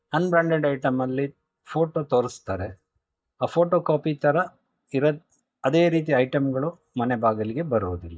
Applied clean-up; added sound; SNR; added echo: neural mask model DeepFilterNet 3.